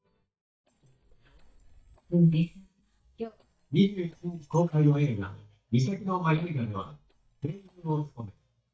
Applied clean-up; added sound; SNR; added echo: neural mask model DeepFilterNet 3.